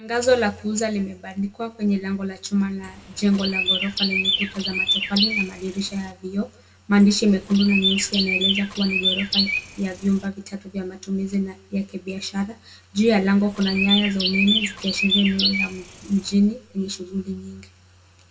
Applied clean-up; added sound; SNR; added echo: none; Chirp, tweet; 2 dB; reverberation time 0.5 s.